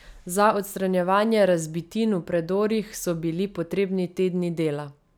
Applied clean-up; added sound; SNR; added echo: none; none; none; none.